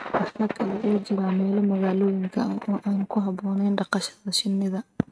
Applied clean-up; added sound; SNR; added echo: neural mask model RNNoise.